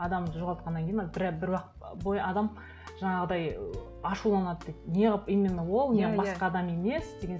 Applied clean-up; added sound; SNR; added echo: none; none; none; none.